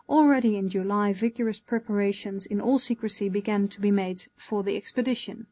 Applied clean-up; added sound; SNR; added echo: none; none; none; none.